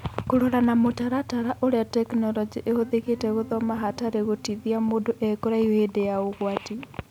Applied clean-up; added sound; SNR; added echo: none; Guitar; 20 dB; none.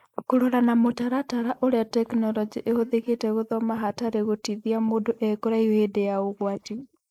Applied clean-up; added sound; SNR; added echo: neural mask model Resemble Enhance denoiser.